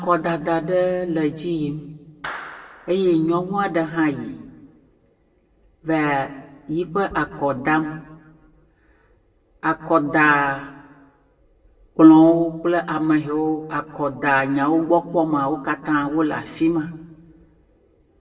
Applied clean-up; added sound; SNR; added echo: none; Clapping; 19 dB; reverberation time 0.9 s.